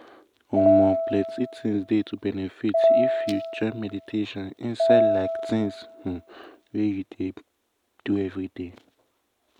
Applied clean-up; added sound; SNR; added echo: none; Piano; -4 dB; none.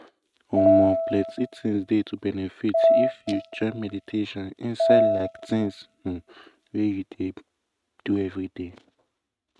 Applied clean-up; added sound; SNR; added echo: neural mask model RNNoise.